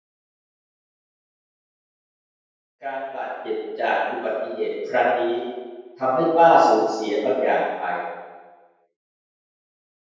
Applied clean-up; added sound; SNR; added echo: none; none; none; reverberation time 1.2 s.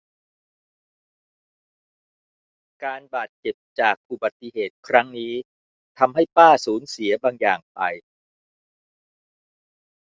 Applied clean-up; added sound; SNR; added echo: none; none; none; none.